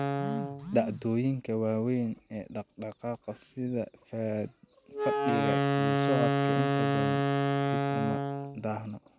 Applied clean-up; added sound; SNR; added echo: none; Wind instrument, woodwind instrument; -2 dB; none.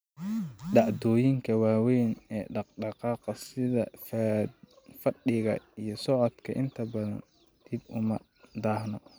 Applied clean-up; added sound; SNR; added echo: none; none; none; none.